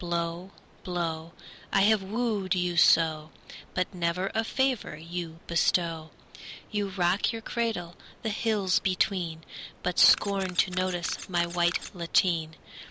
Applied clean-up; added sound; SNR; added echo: none; Camera; 14 dB; none.